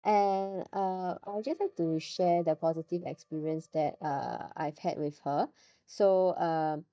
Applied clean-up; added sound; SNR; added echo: neural mask model DeepFilterNet 3.